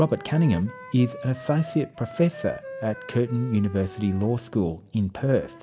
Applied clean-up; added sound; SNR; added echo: none; Wind instrument, woodwind instrument; 16 dB; reverberation time 0.7 s.